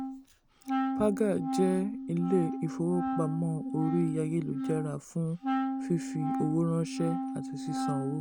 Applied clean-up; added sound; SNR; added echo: none; Wind instrument, woodwind instrument; 2 dB; none.